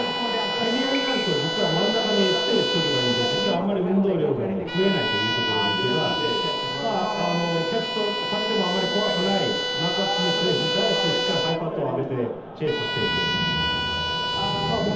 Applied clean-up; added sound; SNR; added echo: none; Bowed string instrument; 1 dB; reverberation time 0.8 s.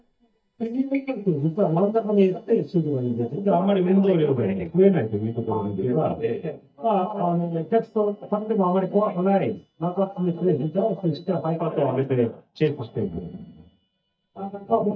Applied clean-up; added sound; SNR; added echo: neural mask model DeepFilterNet 3.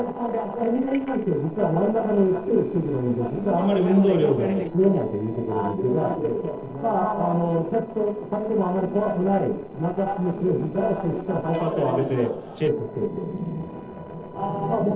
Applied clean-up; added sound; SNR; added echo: neural separator model SepFormer DNS4.